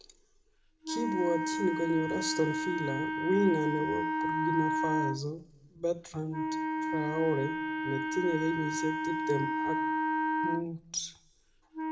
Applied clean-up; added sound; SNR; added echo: none; Wind instrument, woodwind instrument; 0 dB; reverberation time 0.4 s.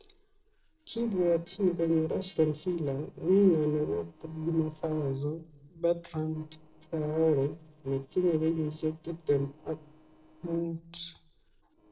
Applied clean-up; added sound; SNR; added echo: neural separator model SepFormer DNS4.